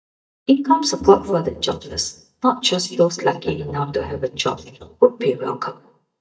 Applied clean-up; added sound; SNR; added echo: neural mask model DeepFilterNet 3.